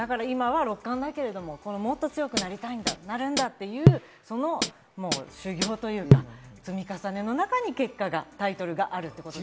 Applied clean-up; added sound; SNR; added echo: none; Hi-hat; -4 dB; none.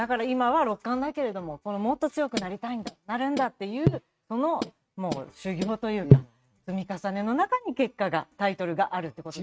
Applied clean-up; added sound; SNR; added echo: neural mask model RNNoise.